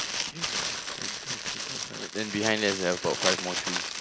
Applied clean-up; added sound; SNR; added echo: none; Crumpling, crinkling; 0 dB; none.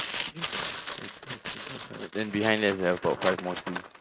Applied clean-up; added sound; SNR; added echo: neural mask model RNNoise.